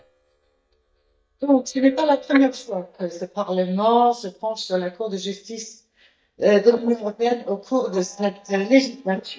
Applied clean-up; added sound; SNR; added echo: neural mask model DeepFilterNet 3.